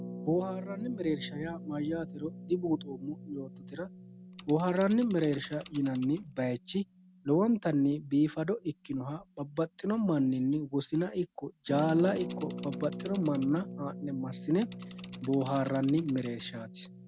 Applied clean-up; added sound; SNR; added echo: none; Mechanisms / Bicycle + Harp; 12 dB; none.